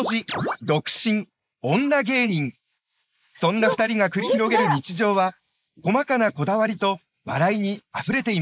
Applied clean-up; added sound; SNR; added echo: neural mask model Resemble Enhance denoiser.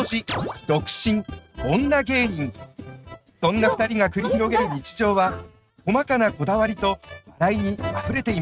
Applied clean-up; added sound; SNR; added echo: neural mask model RNNoise.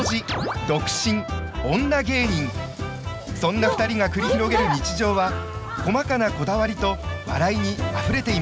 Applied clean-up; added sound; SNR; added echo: none; none; none; none.